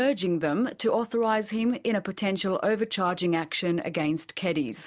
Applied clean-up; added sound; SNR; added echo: none; none; none; none.